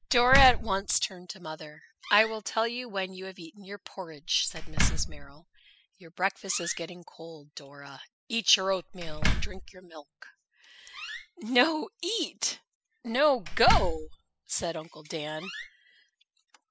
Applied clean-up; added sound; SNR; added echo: classical method spectral subtraction.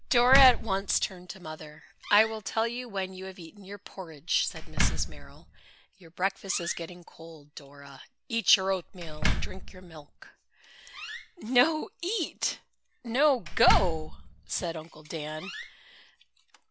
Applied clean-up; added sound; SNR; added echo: none; Slam; 3 dB; none.